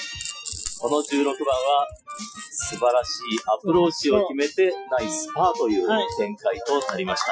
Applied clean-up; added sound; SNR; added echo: classical method Wiener filter.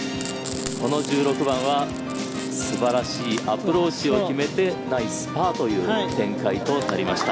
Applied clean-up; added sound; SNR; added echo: none; Frying (food); 18 dB; none.